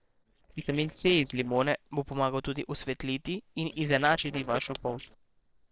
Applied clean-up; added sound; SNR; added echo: neural separator model SepFormer DNS4.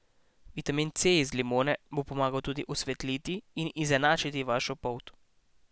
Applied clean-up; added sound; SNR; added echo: none; none; none; none.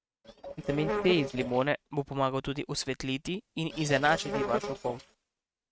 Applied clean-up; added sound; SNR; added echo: neural mask model RNNoise.